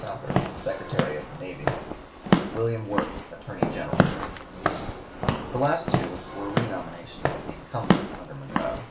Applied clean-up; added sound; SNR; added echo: none; Walk, footsteps / Siren; -5 dB; reverberation time 0.4 s.